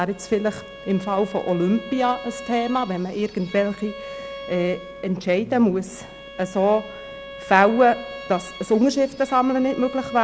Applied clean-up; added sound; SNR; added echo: none; Bowed string instrument; 16 dB; none.